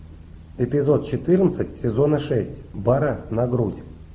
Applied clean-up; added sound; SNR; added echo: none; none; none; none.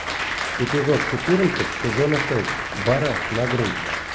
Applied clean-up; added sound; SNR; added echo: none; Applause; 3 dB; none.